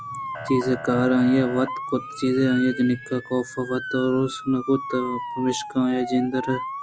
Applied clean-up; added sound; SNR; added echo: none; Motor vehicle (road) / Siren; 10 dB; none.